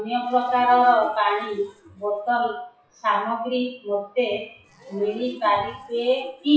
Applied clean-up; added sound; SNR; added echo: classical method WPE with log-MMSE.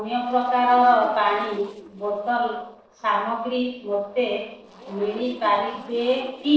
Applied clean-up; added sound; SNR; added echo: neural separator model SepFormer DNS4.